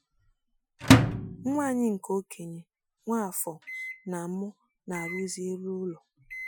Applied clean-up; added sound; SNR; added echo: classical method Wiener filter.